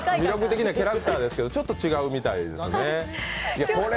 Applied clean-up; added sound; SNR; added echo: none; none; none; none.